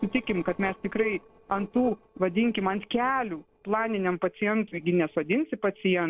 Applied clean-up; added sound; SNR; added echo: neural separator model SepFormer DNS4.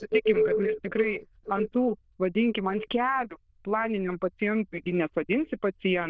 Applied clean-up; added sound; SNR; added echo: neural diffusion model UNIVERSE++.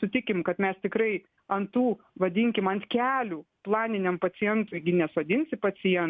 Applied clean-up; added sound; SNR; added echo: none; none; none; none.